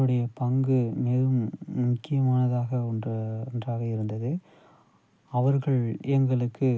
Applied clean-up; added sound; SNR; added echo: none; none; none; none.